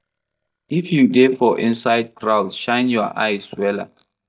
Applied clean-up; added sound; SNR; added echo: neural mask model DeepFilterNet 3.